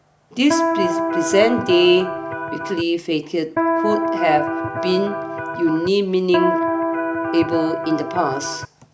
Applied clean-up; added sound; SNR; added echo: none; Electric guitar; 2 dB; none.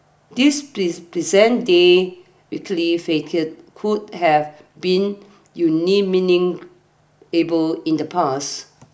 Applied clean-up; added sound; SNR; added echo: none; none; none; none.